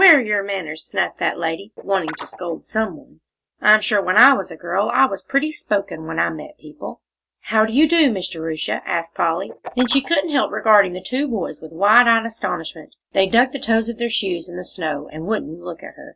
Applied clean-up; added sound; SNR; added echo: none; Guitar; 17 dB; none.